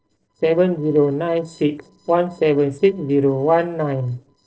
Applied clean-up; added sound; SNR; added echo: neural separator model SepFormer DNS4.